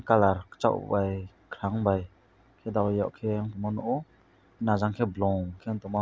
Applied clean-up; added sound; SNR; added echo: none; none; none; none.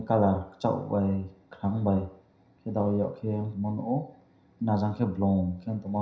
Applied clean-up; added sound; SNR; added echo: none; none; none; reverberation time 0.5 s.